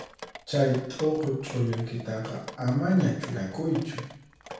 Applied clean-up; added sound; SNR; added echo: none; Drip; 16 dB; reverberation time 0.7 s.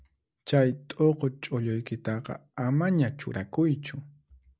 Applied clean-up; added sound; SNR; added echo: none; none; none; none.